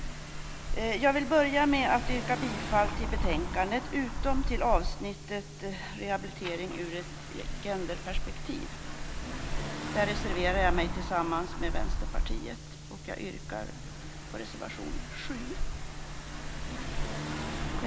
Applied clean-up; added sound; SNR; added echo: none; Engine / Car; 1 dB; none.